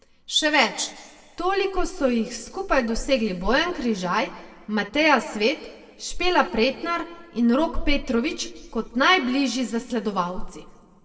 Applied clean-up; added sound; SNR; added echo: none; none; none; reverberation time 1.1 s.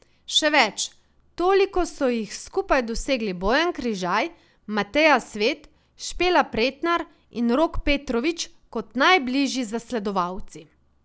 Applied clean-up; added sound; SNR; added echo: none; none; none; none.